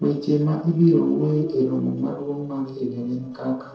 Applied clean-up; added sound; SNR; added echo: neural separator model SepFormer DNS4.